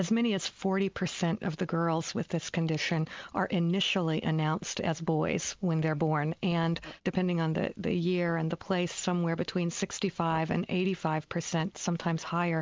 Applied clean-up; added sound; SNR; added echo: none; none; none; none.